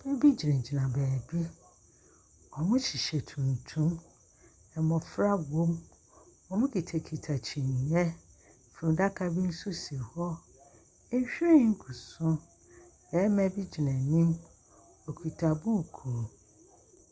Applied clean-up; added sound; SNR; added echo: none; none; none; none.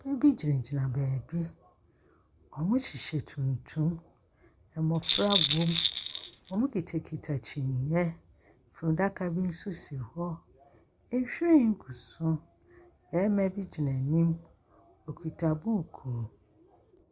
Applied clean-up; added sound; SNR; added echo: none; Rattle; -3 dB; none.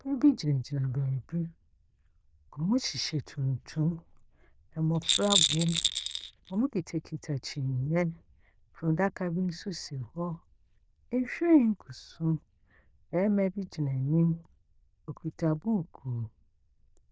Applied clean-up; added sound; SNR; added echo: neural diffusion model UNIVERSE++.